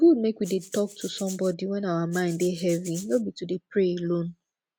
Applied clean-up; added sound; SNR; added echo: none; Rattle (instrument); 18 dB; none.